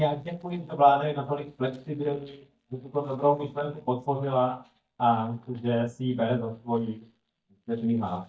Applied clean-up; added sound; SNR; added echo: neural mask model DeepFilterNet 3.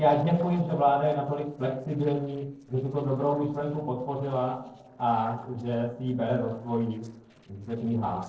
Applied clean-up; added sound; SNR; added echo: neural separator model SepFormer DNS4.